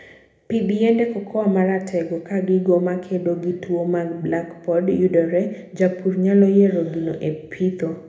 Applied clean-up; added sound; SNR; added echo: none; none; none; reverberation time 0.7 s.